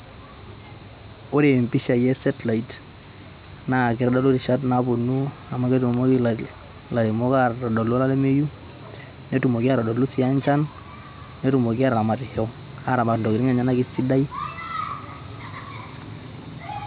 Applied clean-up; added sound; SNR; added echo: none; none; none; none.